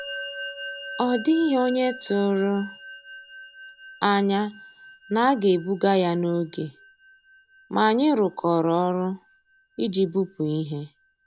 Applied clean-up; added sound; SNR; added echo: none; Musical instrument; 17 dB; none.